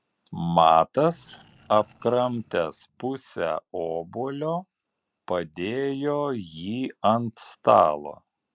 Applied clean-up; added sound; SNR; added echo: neural separator model SepFormer DNS4.